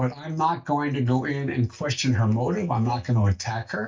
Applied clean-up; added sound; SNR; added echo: neural mask model DeepFilterNet 3.